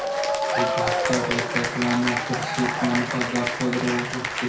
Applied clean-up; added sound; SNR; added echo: none; Applause / Cheering; -1 dB; reverberation time 0.6 s.